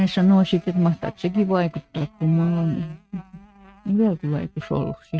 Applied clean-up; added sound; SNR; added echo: neural mask model RNNoise.